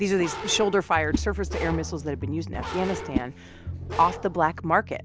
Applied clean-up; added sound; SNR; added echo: none; Bark + Whoosh, swoosh, swish; 9 dB; none.